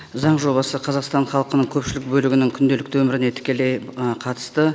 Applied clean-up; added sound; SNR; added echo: none; Thump, thud; 18 dB; none.